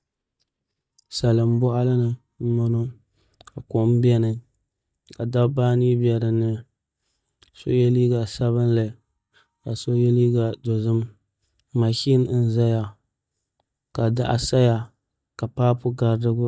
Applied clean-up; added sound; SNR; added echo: neural mask model DeepFilterNet 3.